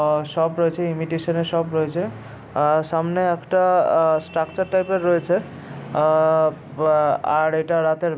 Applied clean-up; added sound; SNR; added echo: none; none; none; none.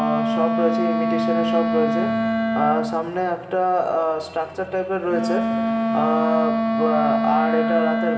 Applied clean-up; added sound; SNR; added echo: none; Wind instrument, woodwind instrument; -1 dB; reverberation time 2.3 s.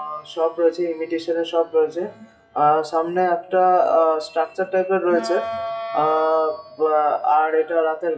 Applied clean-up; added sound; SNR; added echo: classical method WPE with log-MMSE.